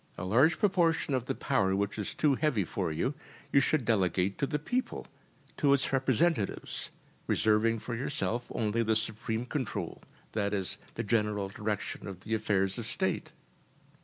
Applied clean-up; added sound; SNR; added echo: none; none; none; none.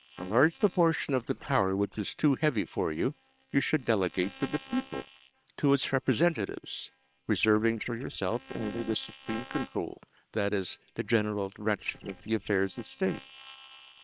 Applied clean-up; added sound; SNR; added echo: neural separator model SepFormer WHAM!.